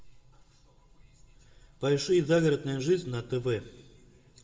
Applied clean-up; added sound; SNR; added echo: none; none; none; reverberation time 1.3 s.